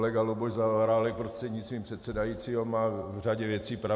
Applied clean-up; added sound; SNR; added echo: none; none; none; none.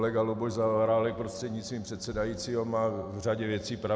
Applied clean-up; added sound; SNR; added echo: none; Bowed string instrument; 20 dB; none.